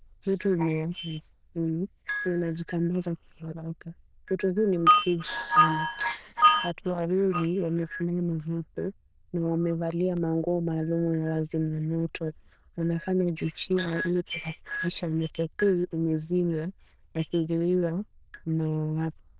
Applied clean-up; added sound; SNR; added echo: neural diffusion model UNIVERSE++.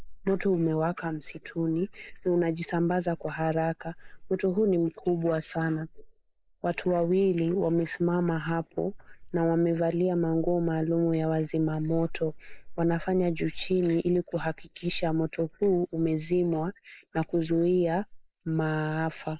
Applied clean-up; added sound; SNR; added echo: neural mask model Resemble Enhance denoiser.